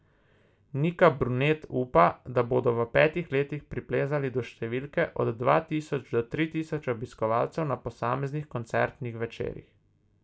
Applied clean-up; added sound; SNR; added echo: none; none; none; reverberation time 0.2 s.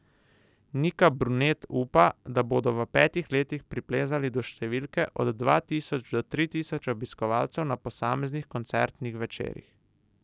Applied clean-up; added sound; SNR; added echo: none; none; none; none.